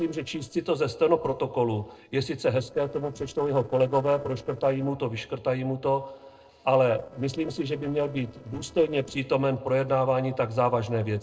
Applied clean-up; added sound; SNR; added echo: neural separator model SepFormer DNS4.